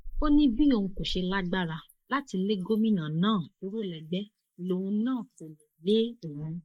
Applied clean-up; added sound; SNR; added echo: neural mask model Resemble Enhance denoiser.